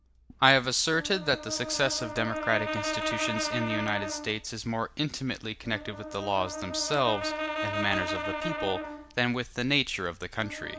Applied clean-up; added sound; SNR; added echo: none; Brass instrument; 6 dB; none.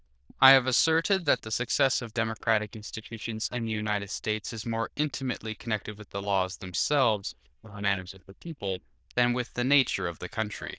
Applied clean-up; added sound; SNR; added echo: neural diffusion model UNIVERSE++.